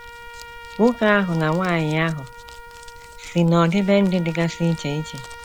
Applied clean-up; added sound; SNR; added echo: none; Trumpet + Crumpling, crinkling; 17 dB; none.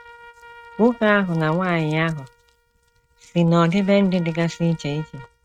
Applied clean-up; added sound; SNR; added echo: neural mask model RNNoise.